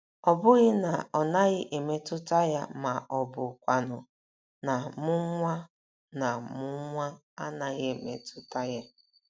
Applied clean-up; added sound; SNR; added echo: none; none; none; none.